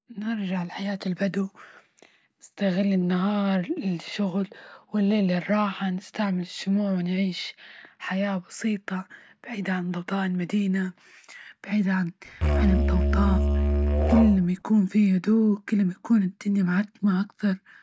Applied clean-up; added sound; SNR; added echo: none; Musical instrument; -3 dB; none.